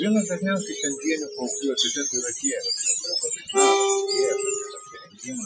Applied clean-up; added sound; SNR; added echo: classical method Wiener filter.